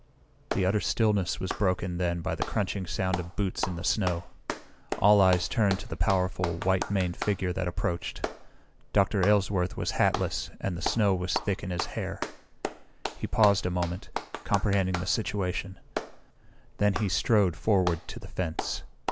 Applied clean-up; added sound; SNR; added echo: none; Clapping; 11 dB; none.